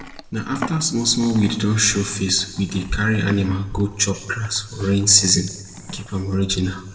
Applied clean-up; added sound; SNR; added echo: none; Livestock, farm animals, working animals; 14 dB; reverberation time 1.2 s.